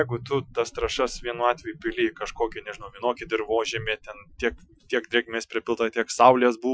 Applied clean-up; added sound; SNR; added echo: classical method Wiener filter.